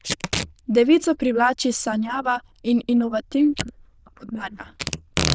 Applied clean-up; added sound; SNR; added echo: neural diffusion model UNIVERSE++.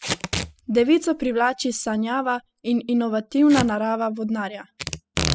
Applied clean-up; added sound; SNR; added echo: classical method spectral subtraction.